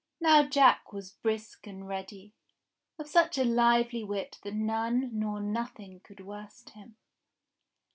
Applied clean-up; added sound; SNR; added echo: none; none; none; none.